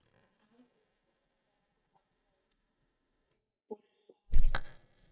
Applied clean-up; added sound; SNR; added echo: neural mask model DeepFilterNet 3.